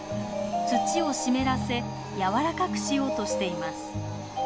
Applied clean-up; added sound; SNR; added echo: none; Printer; 18 dB; none.